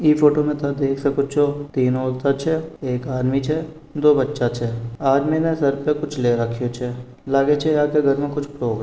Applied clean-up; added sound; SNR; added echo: none; none; none; none.